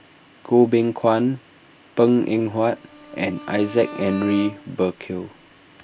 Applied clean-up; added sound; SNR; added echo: none; Bowed string instrument; 16 dB; none.